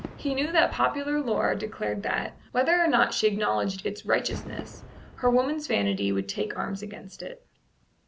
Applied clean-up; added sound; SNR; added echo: none; Fireworks; 18 dB; none.